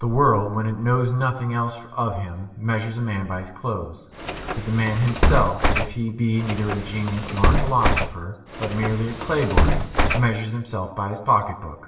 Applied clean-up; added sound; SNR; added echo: none; Bus; -2 dB; reverberation time 1.1 s.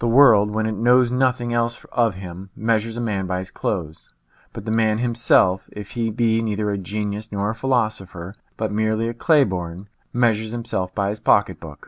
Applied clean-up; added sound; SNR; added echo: none; none; none; none.